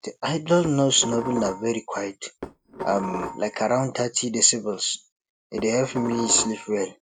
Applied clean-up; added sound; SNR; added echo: none; Dishes, pots, and pans; 9 dB; none.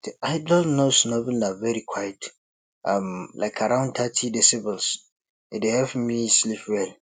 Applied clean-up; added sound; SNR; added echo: none; none; none; none.